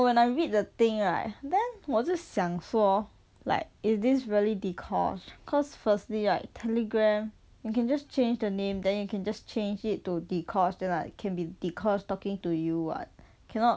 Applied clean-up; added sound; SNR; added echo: none; none; none; none.